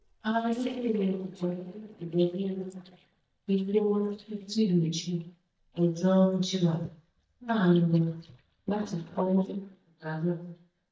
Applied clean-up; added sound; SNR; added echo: neural mask model DeepFilterNet 3.